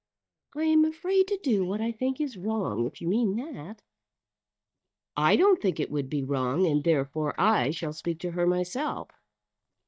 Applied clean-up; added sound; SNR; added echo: neural mask model DeepFilterNet 3.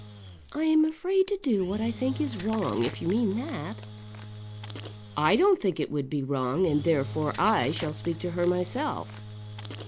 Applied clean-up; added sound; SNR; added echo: none; Engine / Drill; 12 dB; none.